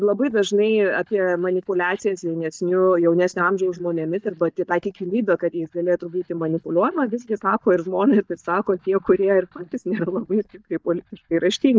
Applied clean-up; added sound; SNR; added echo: neural mask model DeepFilterNet 3.